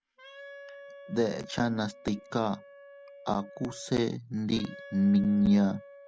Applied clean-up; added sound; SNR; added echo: none; Wind instrument, woodwind instrument; 19 dB; none.